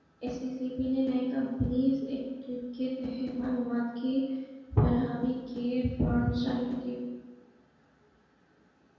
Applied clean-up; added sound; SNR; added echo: none; none; none; reverberation time 1.2 s.